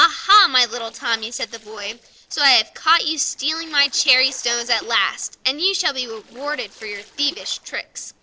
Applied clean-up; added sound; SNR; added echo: neural separator model SepFormer DNS4.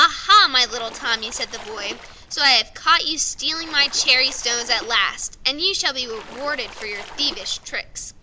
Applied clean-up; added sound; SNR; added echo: none; Splash, splatter; 19 dB; none.